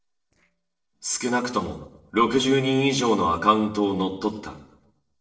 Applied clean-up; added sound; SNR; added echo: neural separator model SepFormer DNS4.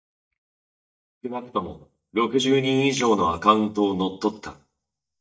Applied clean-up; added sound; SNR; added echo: neural mask model DeepFilterNet 3.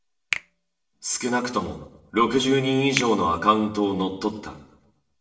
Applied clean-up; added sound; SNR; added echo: none; Finger snapping; 13 dB; reverberation time 0.8 s.